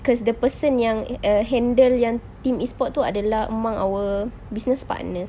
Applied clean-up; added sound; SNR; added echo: none; none; none; none.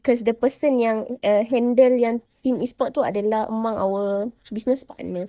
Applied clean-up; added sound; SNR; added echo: neural mask model DeepFilterNet 3.